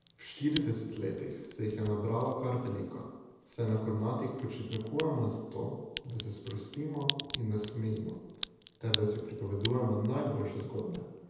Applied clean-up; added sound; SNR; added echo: none; Crack; 5 dB; reverberation time 1.1 s.